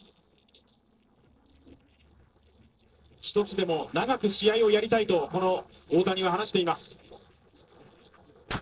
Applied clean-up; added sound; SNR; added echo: neural separator model SepFormer DNS4.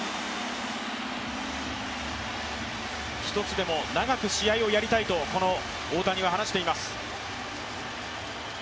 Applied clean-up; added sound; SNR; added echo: none; none; none; none.